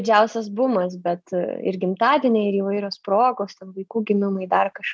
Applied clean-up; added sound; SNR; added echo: none; none; none; none.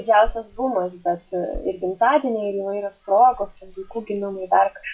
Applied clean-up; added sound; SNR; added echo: classical method WPE with log-MMSE.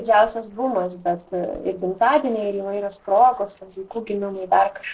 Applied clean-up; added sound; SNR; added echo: neural separator model SepFormer DNS4.